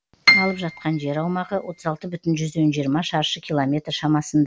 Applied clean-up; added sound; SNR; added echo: none; Piano; 0 dB; none.